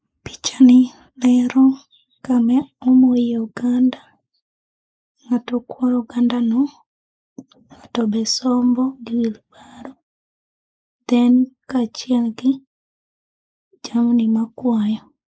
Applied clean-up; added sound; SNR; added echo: neural mask model Resemble Enhance denoiser.